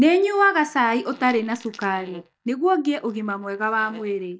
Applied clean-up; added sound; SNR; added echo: neural mask model DeepFilterNet 3.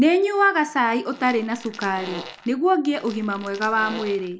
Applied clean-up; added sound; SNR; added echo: none; Fart; 16 dB; none.